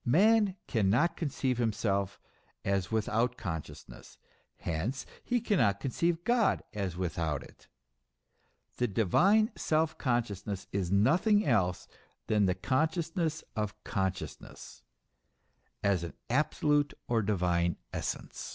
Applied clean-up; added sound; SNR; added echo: none; none; none; none.